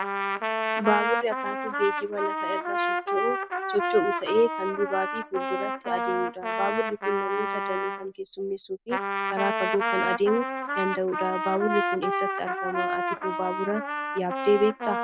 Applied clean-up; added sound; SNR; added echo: none; Trumpet; 0 dB; none.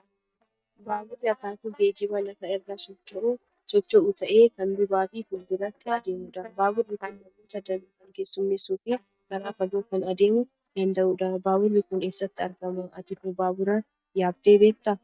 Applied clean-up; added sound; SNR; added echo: neural mask model DeepFilterNet 3.